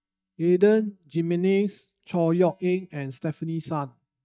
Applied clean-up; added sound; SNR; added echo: neural mask model DeepFilterNet 3.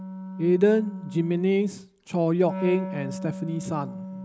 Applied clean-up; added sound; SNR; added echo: none; Wind instrument, woodwind instrument; 10 dB; none.